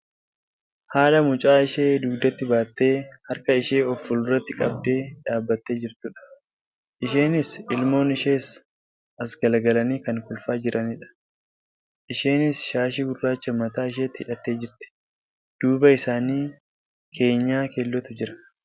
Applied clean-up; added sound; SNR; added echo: none; none; none; none.